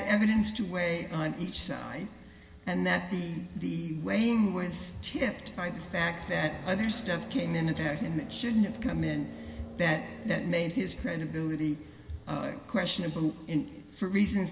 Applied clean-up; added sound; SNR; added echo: none; Car passing by; 18 dB; reverberation time 1.4 s.